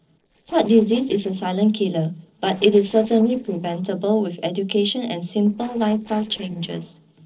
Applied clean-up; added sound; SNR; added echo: neural separator model SepFormer DNS4.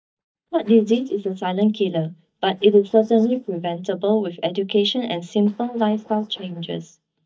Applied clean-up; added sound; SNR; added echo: neural mask model DeepFilterNet 3.